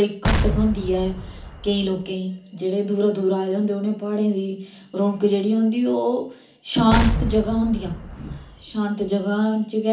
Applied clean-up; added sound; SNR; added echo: none; Explosion; 3 dB; reverberation time 0.4 s.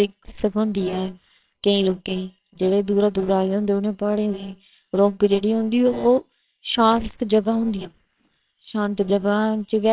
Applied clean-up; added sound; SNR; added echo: neural separator model SepFormer WHAMR!.